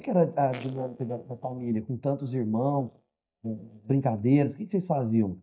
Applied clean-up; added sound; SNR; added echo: neural mask model DeepFilterNet 3.